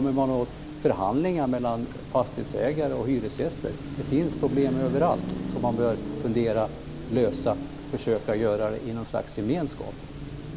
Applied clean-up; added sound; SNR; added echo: none; Car passing by / Traffic noise, roadway noise / Engine; 9 dB; none.